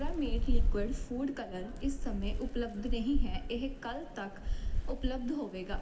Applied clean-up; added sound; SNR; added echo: none; Thunder / Rain; -4 dB; reverberation time 2.7 s.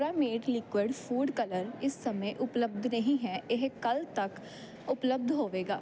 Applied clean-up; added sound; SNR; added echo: none; none; none; none.